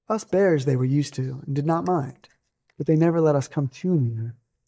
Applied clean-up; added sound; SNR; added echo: neural mask model DeepFilterNet 3.